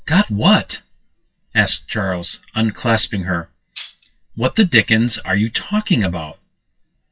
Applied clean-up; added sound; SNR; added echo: classical method WPE with log-MMSE.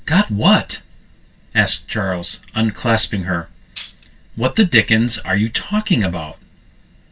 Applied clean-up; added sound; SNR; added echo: none; Tambourine; 17 dB; reverberation time 0.1 s.